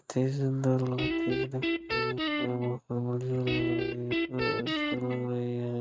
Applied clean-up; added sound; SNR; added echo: neural mask model RNNoise.